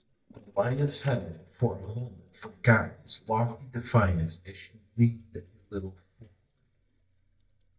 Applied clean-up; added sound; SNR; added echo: neural mask model DeepFilterNet 3.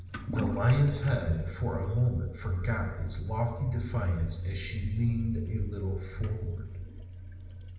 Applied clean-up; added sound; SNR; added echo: none; Toilet flush / Liquid; 15 dB; reverberation time 1.0 s.